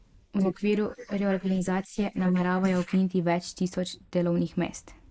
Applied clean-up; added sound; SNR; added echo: neural mask model Resemble Enhance denoiser.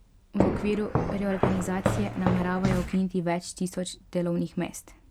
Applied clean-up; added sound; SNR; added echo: none; Walk, footsteps; 0 dB; none.